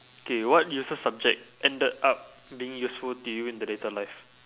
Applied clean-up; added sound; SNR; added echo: none; none; none; none.